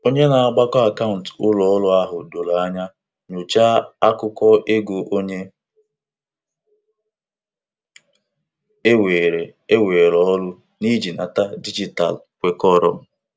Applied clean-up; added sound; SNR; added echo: none; none; none; none.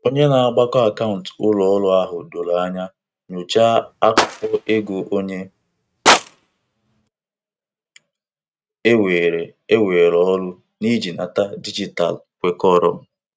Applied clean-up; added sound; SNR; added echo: neural mask model RNNoise.